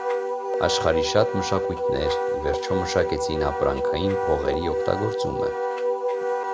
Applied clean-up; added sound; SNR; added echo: none; Wind instrument, woodwind instrument; -2 dB; none.